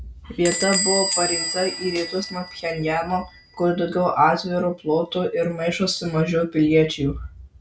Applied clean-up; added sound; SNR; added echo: none; Squeak / Bell; 7 dB; none.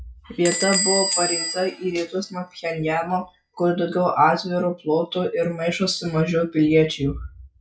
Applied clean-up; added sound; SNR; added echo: classical method log-MMSE.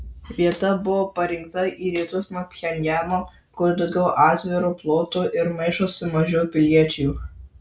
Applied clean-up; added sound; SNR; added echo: none; none; none; none.